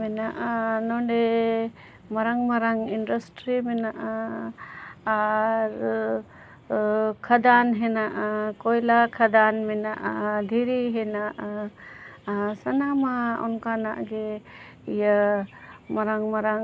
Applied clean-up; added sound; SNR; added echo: none; none; none; none.